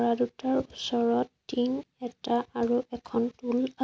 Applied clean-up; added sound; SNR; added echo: none; none; none; none.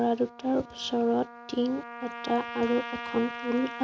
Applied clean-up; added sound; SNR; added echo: none; Trumpet; 11 dB; none.